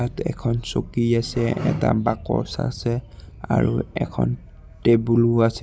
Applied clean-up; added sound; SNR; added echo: none; none; none; none.